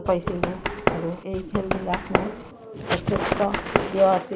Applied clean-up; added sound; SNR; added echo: none; Run; 2 dB; none.